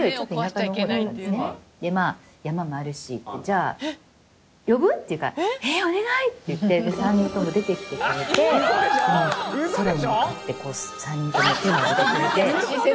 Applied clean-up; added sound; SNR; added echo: none; Thump, thud + Brass instrument; 20 dB; none.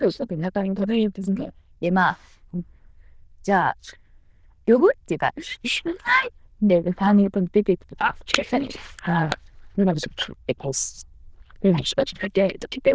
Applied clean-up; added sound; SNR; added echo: neural diffusion model UNIVERSE++.